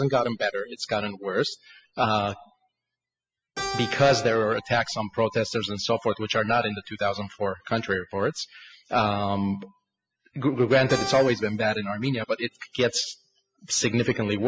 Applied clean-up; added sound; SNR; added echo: classical method spectral subtraction.